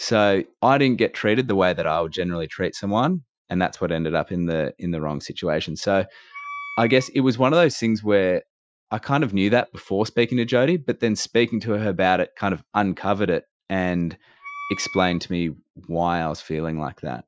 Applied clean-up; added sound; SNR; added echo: classical method Wiener filter.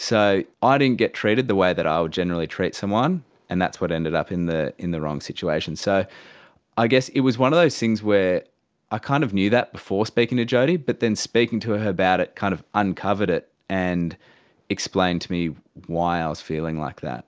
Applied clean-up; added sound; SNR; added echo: none; none; none; none.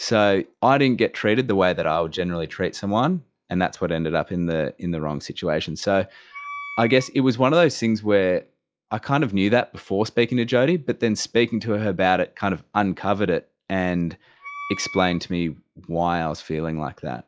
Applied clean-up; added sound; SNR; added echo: classical method log-MMSE.